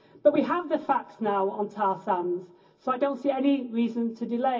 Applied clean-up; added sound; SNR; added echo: none; none; none; reverberation time 0.4 s.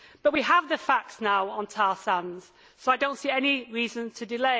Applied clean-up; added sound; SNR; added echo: none; none; none; none.